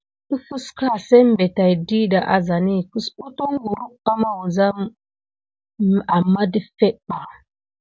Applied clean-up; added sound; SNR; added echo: none; none; none; none.